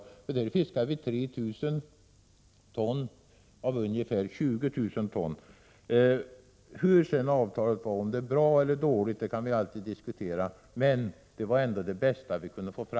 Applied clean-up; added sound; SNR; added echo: none; none; none; none.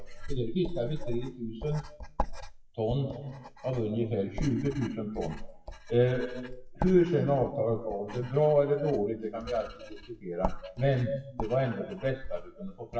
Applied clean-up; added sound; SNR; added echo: classical method WPE with log-MMSE.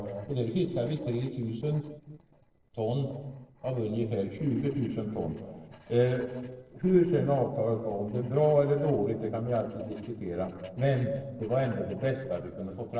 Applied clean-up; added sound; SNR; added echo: neural separator model SepFormer DNS4.